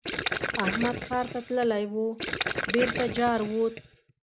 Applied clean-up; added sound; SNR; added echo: none; Gurgling; 4 dB; none.